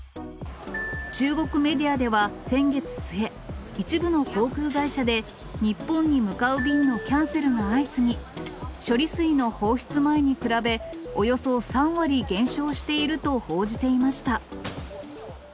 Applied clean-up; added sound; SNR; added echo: none; Glockenspiel; 17 dB; none.